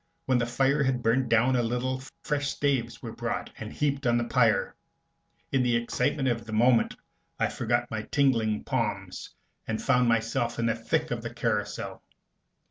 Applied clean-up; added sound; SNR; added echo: none; none; none; none.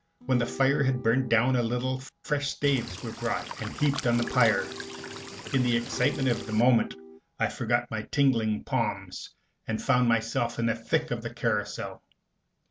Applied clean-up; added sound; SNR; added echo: none; Acoustic guitar / Strum + Cricket / Water; 12 dB; none.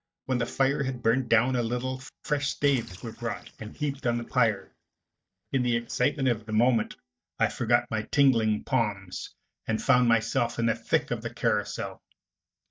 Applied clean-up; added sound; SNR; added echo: neural mask model DeepFilterNet 3.